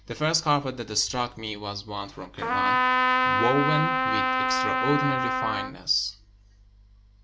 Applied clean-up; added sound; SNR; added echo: none; Trumpet; -5 dB; none.